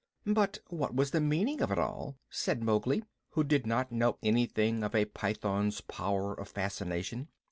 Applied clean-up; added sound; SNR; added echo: none; none; none; none.